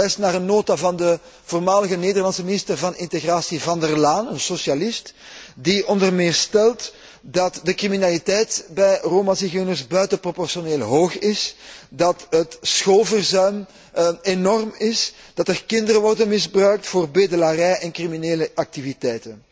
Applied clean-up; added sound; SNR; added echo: none; none; none; none.